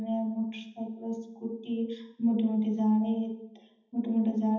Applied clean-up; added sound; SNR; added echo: none; none; none; reverberation time 0.8 s.